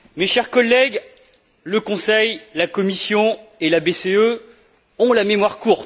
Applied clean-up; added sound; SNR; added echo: none; none; none; none.